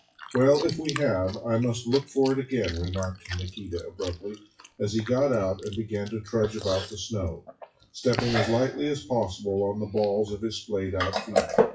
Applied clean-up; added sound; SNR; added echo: classical method WPE with log-MMSE.